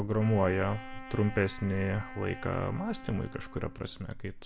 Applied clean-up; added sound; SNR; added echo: none; Wind instrument, woodwind instrument; 16 dB; none.